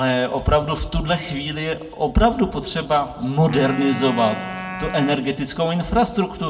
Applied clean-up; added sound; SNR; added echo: none; Wind instrument, woodwind instrument; 12 dB; reverberation time 1.2 s.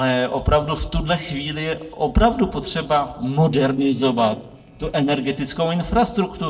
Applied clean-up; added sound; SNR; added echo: neural separator model SepFormer DNS4.